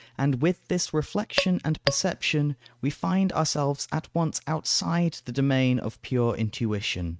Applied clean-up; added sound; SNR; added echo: neural mask model RNNoise.